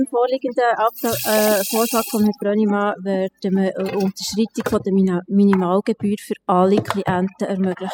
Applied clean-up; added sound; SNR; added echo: classical method spectral subtraction.